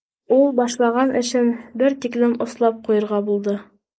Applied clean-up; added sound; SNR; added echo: neural mask model Resemble Enhance denoiser.